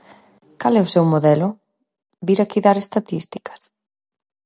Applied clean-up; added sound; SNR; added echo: none; none; none; none.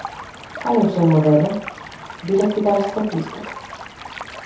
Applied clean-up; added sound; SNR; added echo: none; Stream; 14 dB; reverberation time 0.6 s.